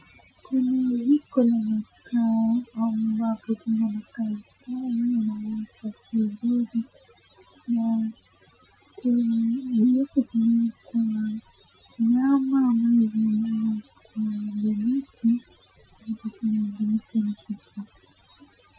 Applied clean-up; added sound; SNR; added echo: classical method Wiener filter.